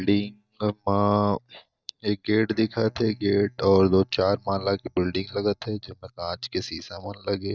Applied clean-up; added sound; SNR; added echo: neural mask model DeepFilterNet 3.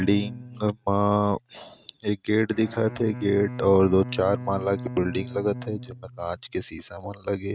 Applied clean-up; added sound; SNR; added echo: neural mask model RNNoise.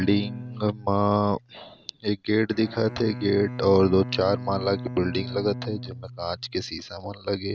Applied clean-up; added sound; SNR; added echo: none; Bowed string instrument; 12 dB; none.